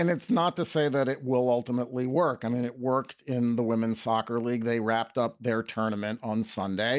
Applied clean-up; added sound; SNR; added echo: none; none; none; none.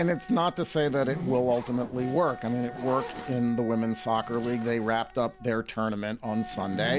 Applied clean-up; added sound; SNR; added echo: none; Wind instrument, woodwind instrument + Zipper (clothing); 12 dB; none.